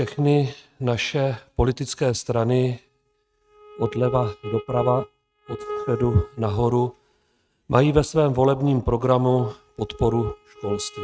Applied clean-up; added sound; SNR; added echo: neural mask model RNNoise.